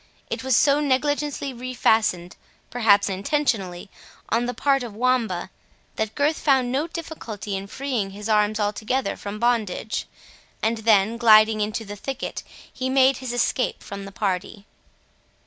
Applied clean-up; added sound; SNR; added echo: none; none; none; none.